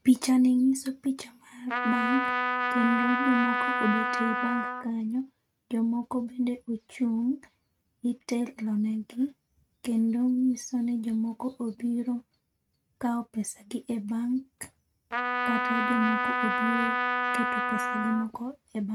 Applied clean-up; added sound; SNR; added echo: neural mask model RNNoise.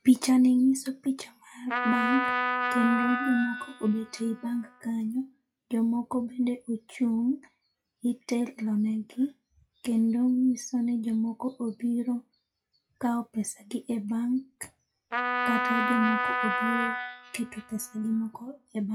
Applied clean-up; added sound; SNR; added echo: classical method log-MMSE.